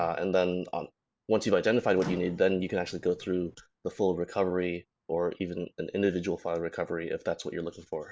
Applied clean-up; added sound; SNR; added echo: none; Microwave oven; 18 dB; none.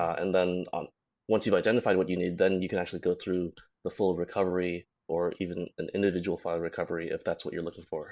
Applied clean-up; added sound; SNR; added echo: none; none; none; none.